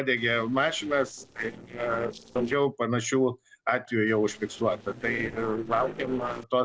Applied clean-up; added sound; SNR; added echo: neural separator model SepFormer DNS4.